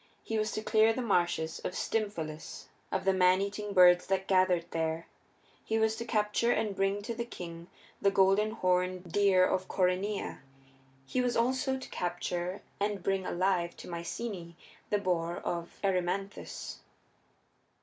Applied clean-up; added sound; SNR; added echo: none; none; none; none.